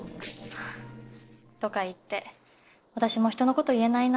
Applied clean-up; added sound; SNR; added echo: neural separator model SepFormer DNS4.